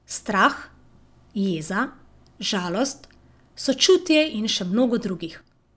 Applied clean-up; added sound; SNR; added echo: none; none; none; none.